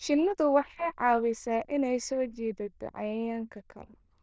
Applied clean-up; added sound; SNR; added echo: neural diffusion model UNIVERSE++.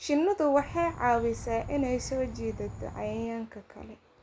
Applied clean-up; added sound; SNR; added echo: none; Insect; 11 dB; none.